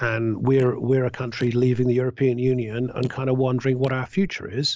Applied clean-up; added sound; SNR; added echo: neural mask model Resemble Enhance denoiser.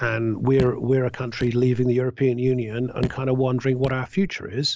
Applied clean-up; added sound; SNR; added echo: none; Raindrop / Drip; 14 dB; none.